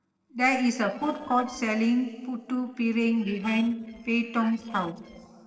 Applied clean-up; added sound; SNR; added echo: neural separator model SepFormer DNS4.